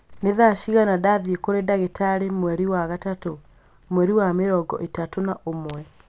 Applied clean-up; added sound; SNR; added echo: none; none; none; none.